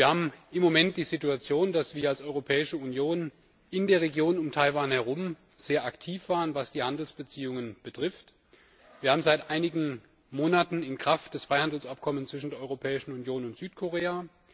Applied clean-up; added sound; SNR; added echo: none; none; none; none.